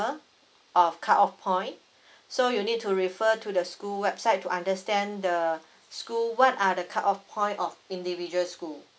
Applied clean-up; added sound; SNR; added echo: none; none; none; none.